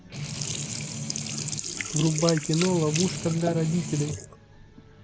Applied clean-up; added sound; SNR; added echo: none; Strum + Sink (filling or washing); 4 dB; none.